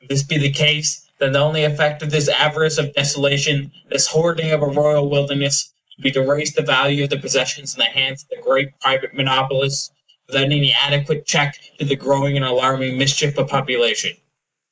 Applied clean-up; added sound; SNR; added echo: neural mask model Resemble Enhance denoiser.